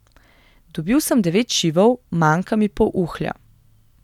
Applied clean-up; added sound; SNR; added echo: none; none; none; none.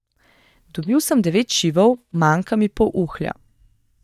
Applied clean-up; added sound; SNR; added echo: neural mask model DeepFilterNet 3.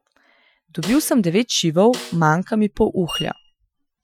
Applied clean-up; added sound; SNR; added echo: classical method Wiener filter.